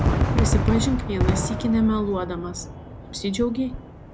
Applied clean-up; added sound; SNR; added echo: none; Fireworks; -1 dB; none.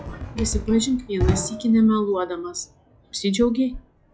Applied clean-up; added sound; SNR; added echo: classical method log-MMSE.